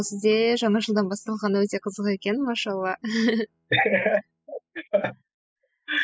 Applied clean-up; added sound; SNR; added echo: classical method spectral subtraction.